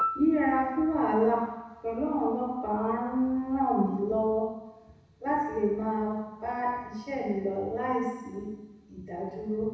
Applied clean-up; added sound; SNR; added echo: none; Piano; 15 dB; reverberation time 1.1 s.